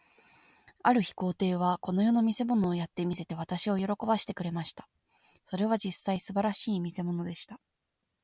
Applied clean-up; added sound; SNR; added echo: none; none; none; none.